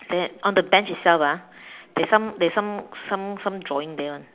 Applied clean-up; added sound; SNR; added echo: none; none; none; none.